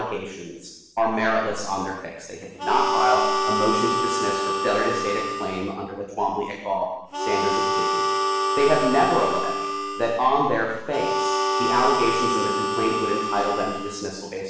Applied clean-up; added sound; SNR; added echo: none; Harmonica; 0 dB; reverberation time 0.9 s.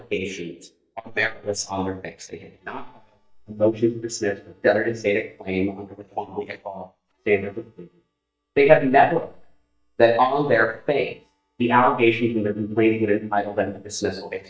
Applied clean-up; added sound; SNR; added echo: neural mask model DeepFilterNet 3.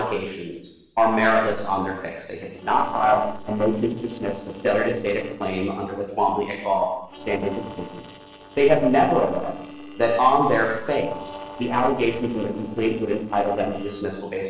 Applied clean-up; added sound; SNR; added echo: neural separator model SepFormer DNS4.